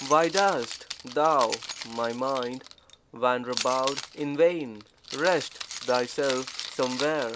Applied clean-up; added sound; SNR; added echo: none; Keys jangling; 11 dB; none.